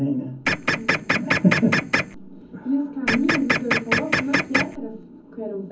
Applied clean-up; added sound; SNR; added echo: none; Printer; -2 dB; reverberation time 0.4 s.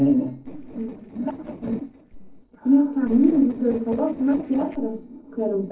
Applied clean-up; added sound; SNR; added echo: neural separator model SepFormer DNS4.